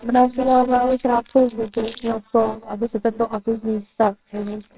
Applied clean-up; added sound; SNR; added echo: neural separator model SepFormer WHAMR!.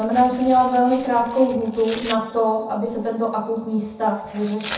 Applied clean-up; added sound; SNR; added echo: none; Tearing; 18 dB; reverberation time 0.7 s.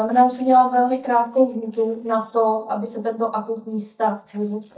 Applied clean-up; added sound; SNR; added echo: neural mask model DeepFilterNet 3.